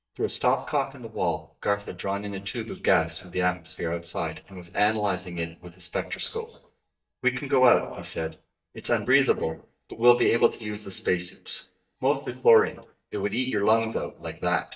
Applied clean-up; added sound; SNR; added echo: neural mask model DeepFilterNet 3.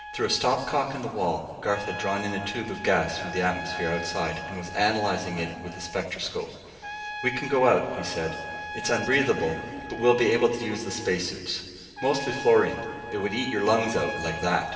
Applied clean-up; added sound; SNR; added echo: none; Trumpet; 11 dB; reverberation time 2.4 s.